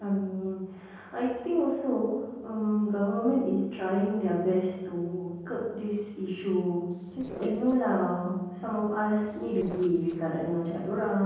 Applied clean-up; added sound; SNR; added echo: neural separator model SepFormer DNS4.